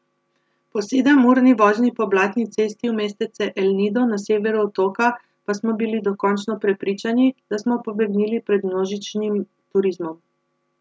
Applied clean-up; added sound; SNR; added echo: none; none; none; none.